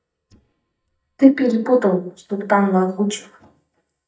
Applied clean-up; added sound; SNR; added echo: neural mask model DeepFilterNet 3.